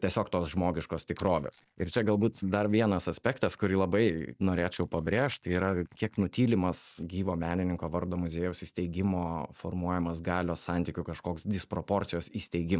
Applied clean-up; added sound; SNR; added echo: neural mask model DeepFilterNet 3.